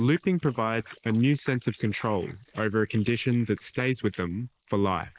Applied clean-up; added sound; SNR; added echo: neural mask model Resemble Enhance denoiser.